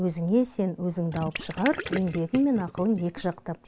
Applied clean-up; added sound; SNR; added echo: none; Gurgling; 10 dB; none.